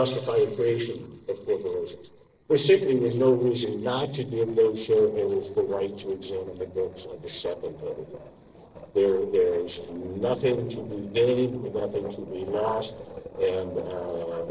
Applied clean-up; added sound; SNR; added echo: neural separator model SepFormer DNS4.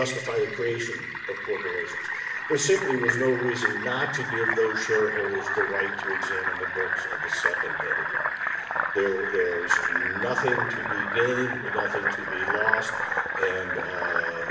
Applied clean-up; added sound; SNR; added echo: none; Fill (with liquid); -1 dB; reverberation time 0.8 s.